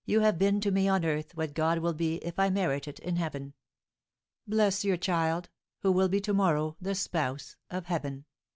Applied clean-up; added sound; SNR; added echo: none; none; none; none.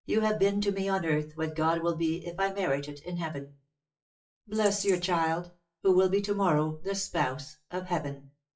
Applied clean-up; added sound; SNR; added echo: classical method WPE with log-MMSE.